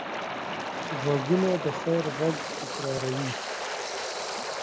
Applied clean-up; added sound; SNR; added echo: none; Waves, surf; 3 dB; none.